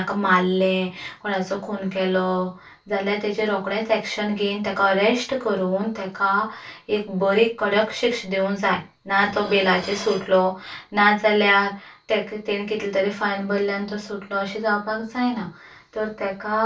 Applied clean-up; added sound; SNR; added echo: none; Dishes, pots, and pans; 18 dB; reverberation time 0.2 s.